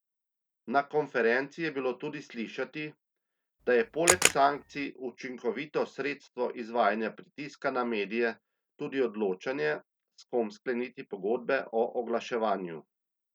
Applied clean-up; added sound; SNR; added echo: none; Camera; -2 dB; none.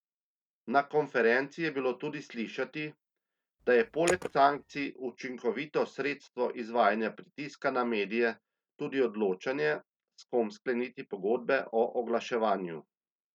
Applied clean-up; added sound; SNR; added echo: neural mask model RNNoise.